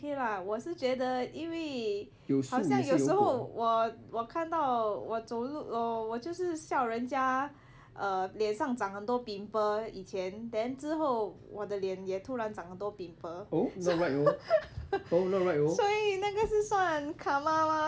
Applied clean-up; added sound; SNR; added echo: none; none; none; none.